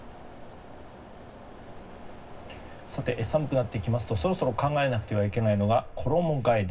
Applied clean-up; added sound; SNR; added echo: none; Mechanisms; 13 dB; reverberation time 0.4 s.